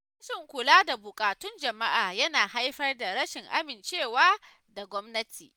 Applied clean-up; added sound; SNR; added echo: none; none; none; none.